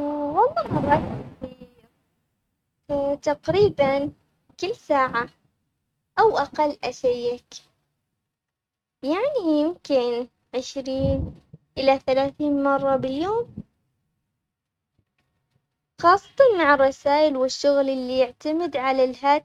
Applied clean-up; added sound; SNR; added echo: neural mask model RNNoise.